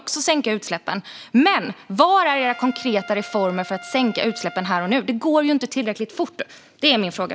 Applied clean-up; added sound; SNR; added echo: none; Trumpet; 18 dB; none.